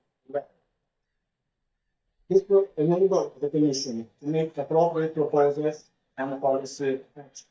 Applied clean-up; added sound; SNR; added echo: neural mask model DeepFilterNet 3.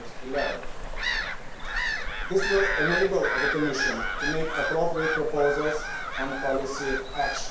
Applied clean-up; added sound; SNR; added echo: none; Gull, seagull / Bird vocalization, bird call, bird song; 0 dB; reverberation time 0.6 s.